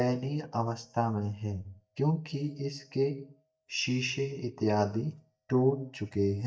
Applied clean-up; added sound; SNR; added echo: neural mask model DeepFilterNet 3.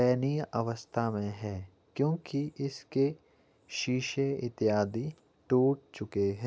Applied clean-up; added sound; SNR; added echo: none; none; none; none.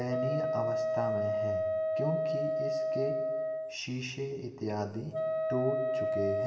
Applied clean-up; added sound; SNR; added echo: none; Wind instrument, woodwind instrument; -4 dB; reverberation time 1.1 s.